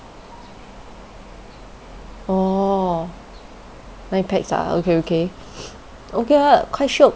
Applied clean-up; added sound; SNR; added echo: none; none; none; none.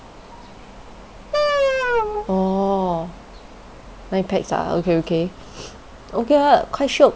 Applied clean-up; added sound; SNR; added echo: none; Wind instrument, woodwind instrument; 0 dB; none.